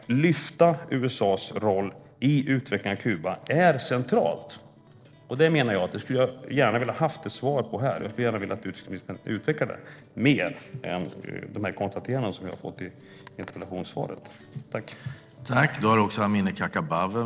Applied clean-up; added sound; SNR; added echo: neural separator model SepFormer DNS4.